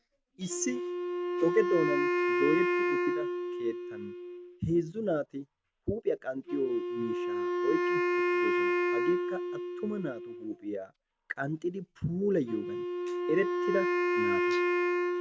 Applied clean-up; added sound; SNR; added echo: none; Wind instrument, woodwind instrument; -2 dB; none.